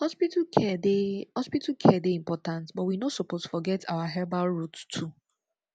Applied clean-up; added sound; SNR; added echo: none; none; none; none.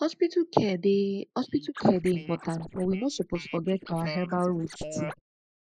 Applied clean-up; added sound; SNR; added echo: neural mask model Resemble Enhance denoiser.